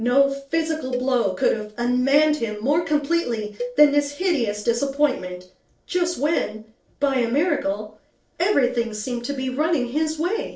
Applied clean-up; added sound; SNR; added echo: neural separator model SepFormer DNS4.